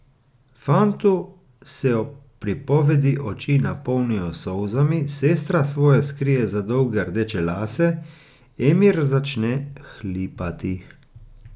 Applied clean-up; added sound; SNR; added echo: none; none; none; none.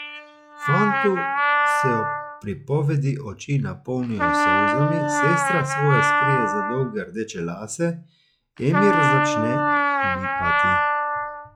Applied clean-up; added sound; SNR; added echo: classical method log-MMSE.